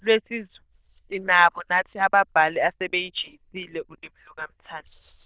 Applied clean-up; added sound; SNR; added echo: neural diffusion model UNIVERSE++.